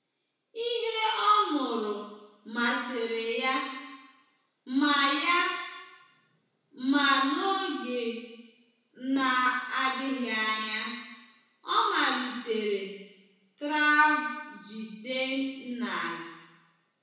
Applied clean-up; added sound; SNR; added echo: none; none; none; reverberation time 1.0 s.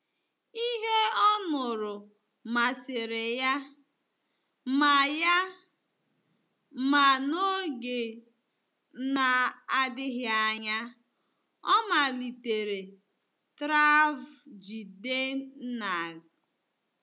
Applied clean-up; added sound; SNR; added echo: none; none; none; none.